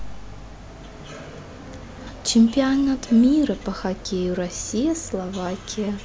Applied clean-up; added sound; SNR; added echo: none; none; none; none.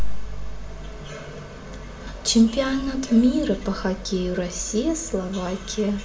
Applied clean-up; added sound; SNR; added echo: none; none; none; reverberation time 0.8 s.